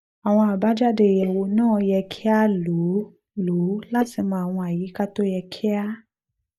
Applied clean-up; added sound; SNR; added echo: neural mask model DeepFilterNet 3.